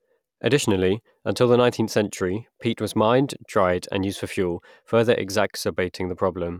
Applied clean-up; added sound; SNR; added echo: none; none; none; none.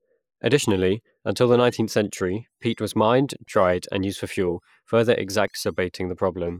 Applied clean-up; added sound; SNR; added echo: neural mask model Resemble Enhance denoiser.